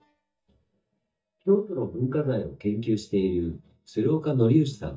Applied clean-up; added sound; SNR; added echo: neural mask model DeepFilterNet 3.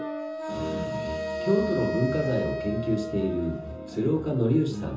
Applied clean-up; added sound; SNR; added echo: none; Wind instrument, woodwind instrument; 7 dB; reverberation time 0.6 s.